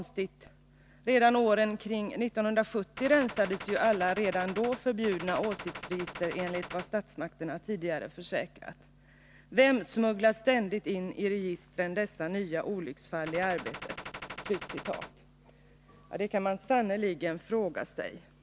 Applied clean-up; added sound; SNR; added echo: none; Gunshot, gunfire; 11 dB; none.